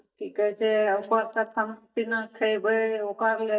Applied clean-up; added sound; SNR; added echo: neural mask model DeepFilterNet 3.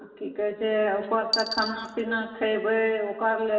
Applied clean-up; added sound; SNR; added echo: none; Coin (dropping); 10 dB; reverberation time 1.1 s.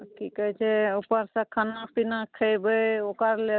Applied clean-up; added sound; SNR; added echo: none; none; none; none.